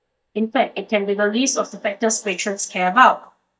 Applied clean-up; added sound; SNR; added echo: neural mask model DeepFilterNet 3.